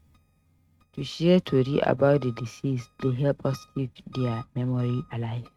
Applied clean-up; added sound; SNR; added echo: neural mask model RNNoise.